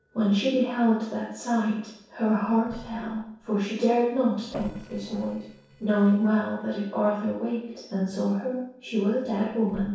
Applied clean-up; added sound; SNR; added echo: neural separator model SepFormer DNS4.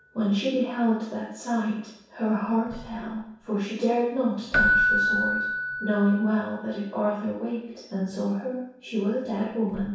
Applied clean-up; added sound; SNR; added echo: none; Keyboard (musical); 4 dB; reverberation time 0.7 s.